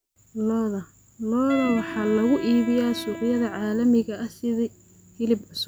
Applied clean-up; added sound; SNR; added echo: none; Wind instrument, woodwind instrument; 15 dB; none.